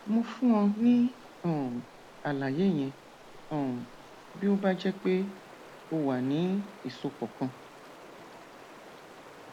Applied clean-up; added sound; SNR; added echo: none; Stream; 19 dB; none.